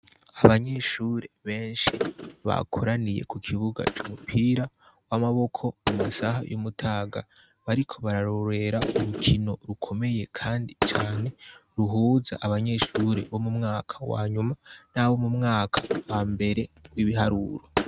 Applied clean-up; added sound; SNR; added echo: neural mask model RNNoise.